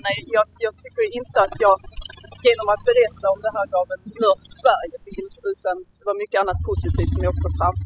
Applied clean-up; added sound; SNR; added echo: classical method spectral subtraction.